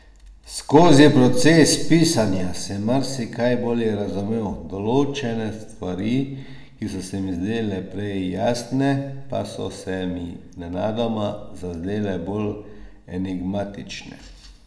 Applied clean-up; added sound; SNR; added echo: none; none; none; reverberation time 0.8 s.